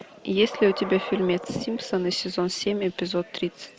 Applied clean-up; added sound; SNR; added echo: none; Animal; 15 dB; none.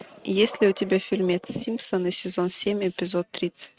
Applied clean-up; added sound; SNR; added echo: neural mask model RNNoise.